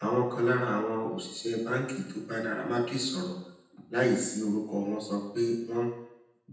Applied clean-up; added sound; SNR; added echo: none; none; none; reverberation time 0.9 s.